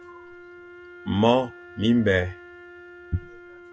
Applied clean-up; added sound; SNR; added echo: none; Wind instrument, woodwind instrument; 18 dB; none.